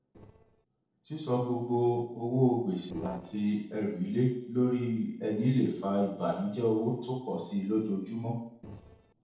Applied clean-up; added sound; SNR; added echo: neural separator model SepFormer DNS4.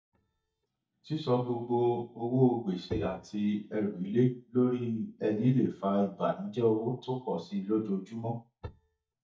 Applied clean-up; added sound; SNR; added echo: neural mask model DeepFilterNet 3.